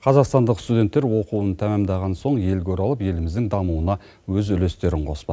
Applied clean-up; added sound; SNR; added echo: none; none; none; none.